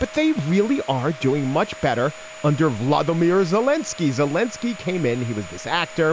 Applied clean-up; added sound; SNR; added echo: none; Domestic sounds, home sounds; 17 dB; none.